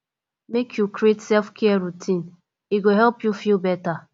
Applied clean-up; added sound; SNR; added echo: none; none; none; none.